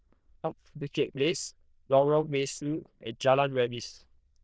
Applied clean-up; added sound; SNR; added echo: neural diffusion model UNIVERSE++.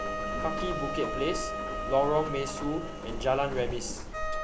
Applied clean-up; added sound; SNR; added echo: none; Wind instrument, woodwind instrument + Engine; 2 dB; none.